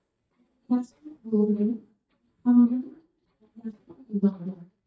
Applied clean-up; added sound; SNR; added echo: neural mask model DeepFilterNet 3.